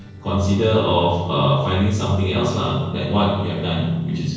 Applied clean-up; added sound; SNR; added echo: neural separator model SepFormer DNS4.